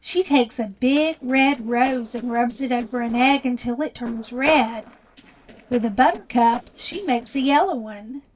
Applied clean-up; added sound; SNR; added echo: neural separator model SepFormer DNS4.